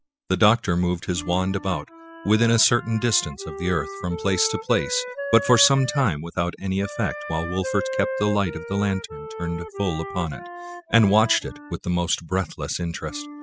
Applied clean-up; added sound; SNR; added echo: classical method spectral subtraction.